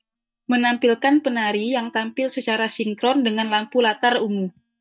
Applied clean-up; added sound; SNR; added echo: neural mask model DeepFilterNet 3.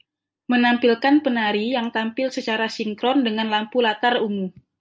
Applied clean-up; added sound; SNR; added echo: none; none; none; none.